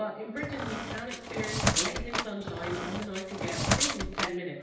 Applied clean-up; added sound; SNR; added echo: none; Squeak; -5 dB; reverberation time 0.9 s.